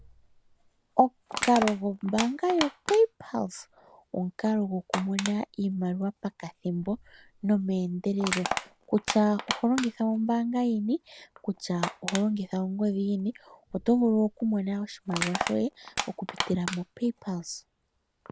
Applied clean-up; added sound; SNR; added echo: none; Crushing; 10 dB; none.